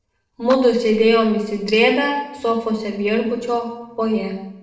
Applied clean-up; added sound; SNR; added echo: neural separator model SepFormer DNS4.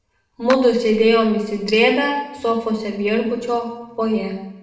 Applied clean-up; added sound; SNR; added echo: none; Clapping; 16 dB; reverberation time 0.8 s.